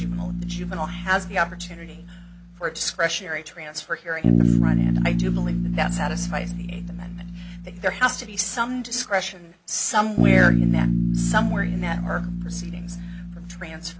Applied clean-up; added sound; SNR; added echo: none; Bass guitar; -3 dB; none.